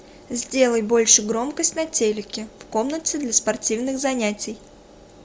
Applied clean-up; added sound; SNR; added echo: none; none; none; none.